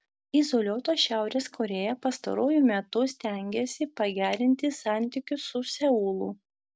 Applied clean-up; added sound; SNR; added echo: none; none; none; none.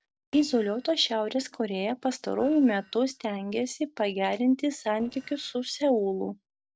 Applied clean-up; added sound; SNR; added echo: neural separator model SepFormer DNS4.